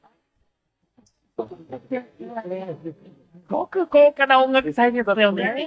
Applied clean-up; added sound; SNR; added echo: neural mask model DeepFilterNet 3.